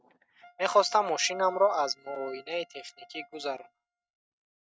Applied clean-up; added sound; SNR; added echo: neural mask model RNNoise.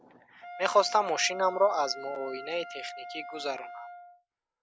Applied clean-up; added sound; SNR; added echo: none; Wind instrument, woodwind instrument; 12 dB; none.